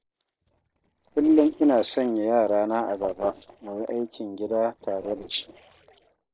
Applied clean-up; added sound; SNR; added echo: neural separator model SepFormer DNS4.